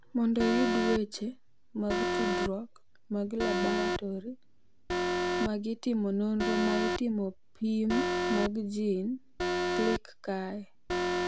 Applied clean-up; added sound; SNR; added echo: none; Alarm; 1 dB; none.